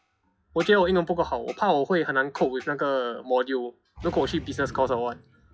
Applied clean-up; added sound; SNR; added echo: classical method WPE with log-MMSE.